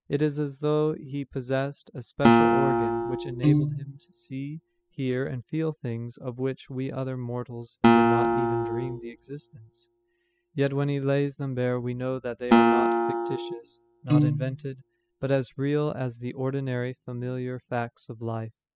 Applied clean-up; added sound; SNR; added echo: classical method spectral subtraction.